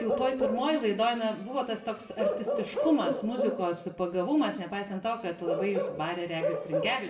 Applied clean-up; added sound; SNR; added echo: none; Bark / Livestock, farm animals, working animals; 4 dB; reverberation time 0.7 s.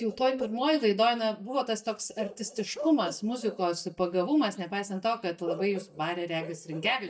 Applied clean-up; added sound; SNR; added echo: neural mask model DeepFilterNet 3.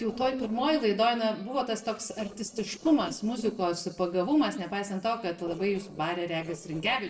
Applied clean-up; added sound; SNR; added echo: neural separator model SepFormer DNS4.